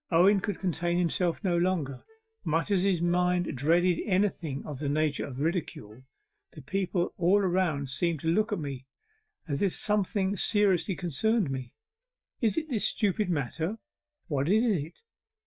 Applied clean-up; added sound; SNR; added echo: neural mask model DeepFilterNet 3.